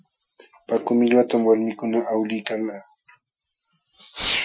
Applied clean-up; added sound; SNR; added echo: classical method Wiener filter.